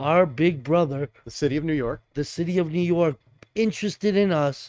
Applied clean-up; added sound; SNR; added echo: neural mask model RNNoise.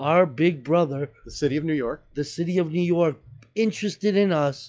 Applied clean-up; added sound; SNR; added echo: classical method log-MMSE.